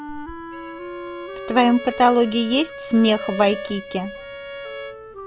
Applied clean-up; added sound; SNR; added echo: none; Bowed string instrument + Wind instrument, woodwind instrument; 11 dB; none.